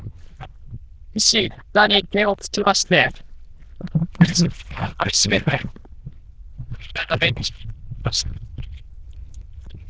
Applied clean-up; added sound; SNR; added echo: neural diffusion model UNIVERSE++.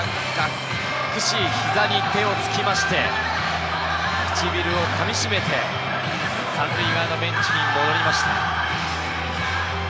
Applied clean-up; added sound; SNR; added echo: none; none; none; none.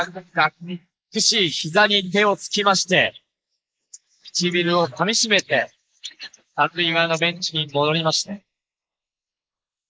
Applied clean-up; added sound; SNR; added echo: neural mask model Resemble Enhance denoiser.